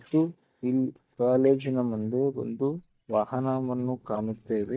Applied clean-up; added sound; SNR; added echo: neural mask model DeepFilterNet 3.